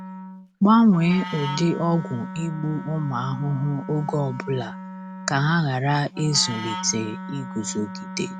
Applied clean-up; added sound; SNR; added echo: none; Wind instrument, woodwind instrument; 11 dB; none.